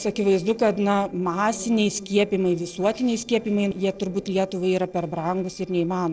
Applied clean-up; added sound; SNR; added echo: neural separator model SepFormer DNS4.